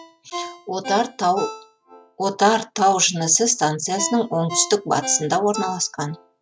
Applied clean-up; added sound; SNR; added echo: none; Ringtone; 14 dB; none.